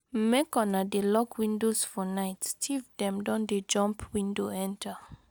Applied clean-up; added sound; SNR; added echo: none; none; none; none.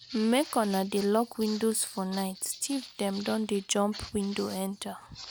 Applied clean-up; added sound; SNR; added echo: none; Walk, footsteps; 17 dB; none.